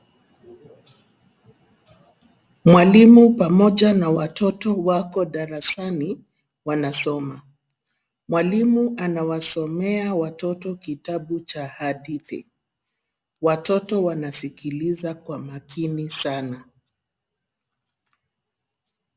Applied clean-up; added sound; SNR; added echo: none; none; none; none.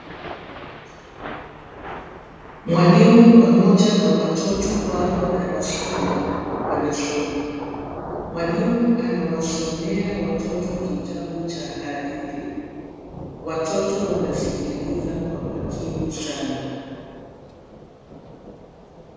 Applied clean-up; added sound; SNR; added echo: none; Thunder / Rain; 11 dB; reverberation time 2.1 s.